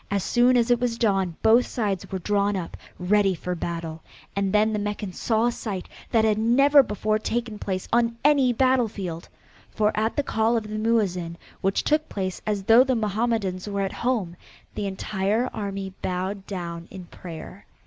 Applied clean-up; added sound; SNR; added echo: none; none; none; none.